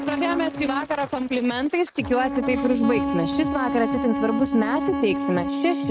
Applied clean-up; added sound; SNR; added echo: neural mask model RNNoise.